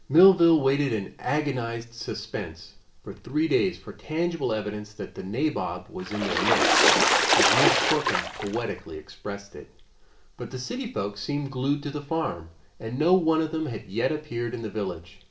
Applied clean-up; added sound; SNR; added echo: none; Water / Splash, splatter; -4 dB; reverberation time 0.3 s.